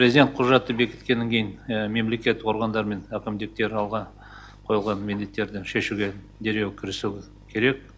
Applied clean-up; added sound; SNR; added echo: none; none; none; none.